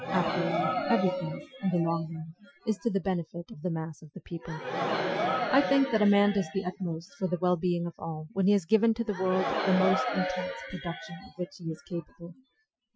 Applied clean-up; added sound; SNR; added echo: classical method Wiener filter.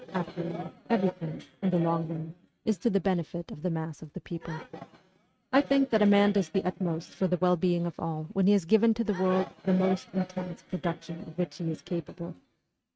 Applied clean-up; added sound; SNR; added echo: neural mask model RNNoise.